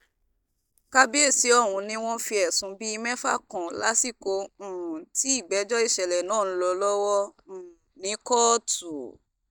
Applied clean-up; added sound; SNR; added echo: neural mask model DeepFilterNet 3.